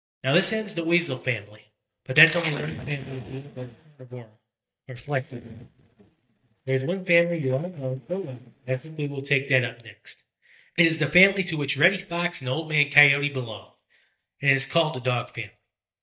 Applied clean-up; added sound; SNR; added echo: neural mask model DeepFilterNet 3.